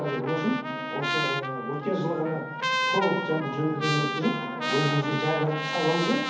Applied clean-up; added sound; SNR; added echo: none; Trumpet; 3 dB; reverberation time 0.5 s.